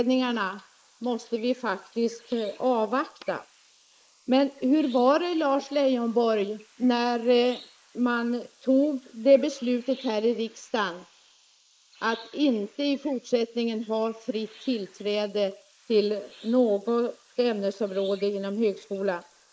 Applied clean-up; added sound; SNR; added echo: neural mask model Resemble Enhance denoiser.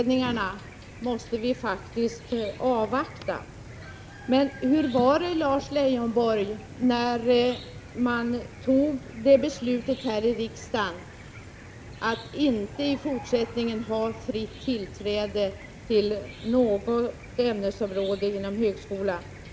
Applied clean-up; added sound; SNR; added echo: none; Cricket / Chicken, rooster; 16 dB; none.